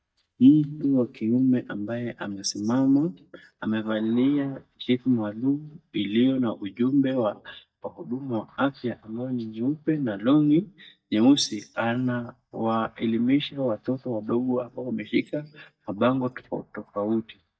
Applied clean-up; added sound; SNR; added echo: neural mask model DeepFilterNet 3.